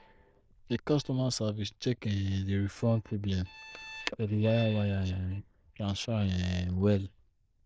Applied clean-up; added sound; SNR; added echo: neural diffusion model UNIVERSE++.